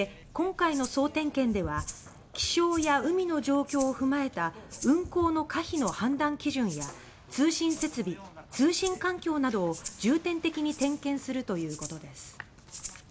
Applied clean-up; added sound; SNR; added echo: none; Rattle (instrument); 18 dB; none.